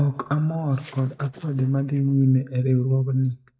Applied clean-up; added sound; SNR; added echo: neural mask model DeepFilterNet 3.